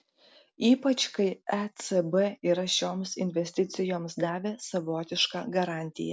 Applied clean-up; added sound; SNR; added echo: none; none; none; none.